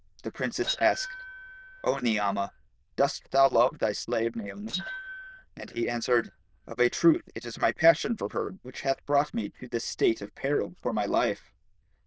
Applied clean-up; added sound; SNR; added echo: neural diffusion model UNIVERSE++.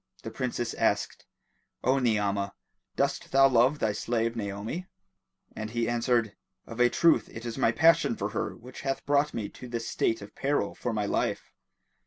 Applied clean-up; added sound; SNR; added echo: none; none; none; none.